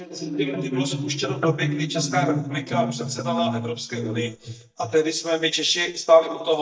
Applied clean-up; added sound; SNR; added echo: neural mask model DeepFilterNet 3.